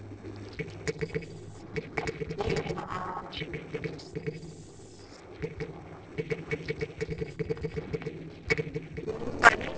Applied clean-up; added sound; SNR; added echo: neural separator model SepFormer DNS4.